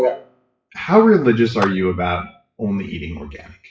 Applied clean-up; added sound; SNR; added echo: classical method WPE with log-MMSE.